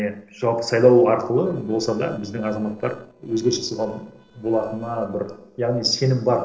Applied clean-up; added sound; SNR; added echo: neural separator model SepFormer DNS4.